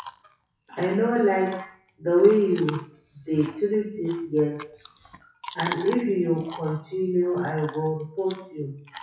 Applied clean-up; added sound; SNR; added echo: classical method WPE with log-MMSE.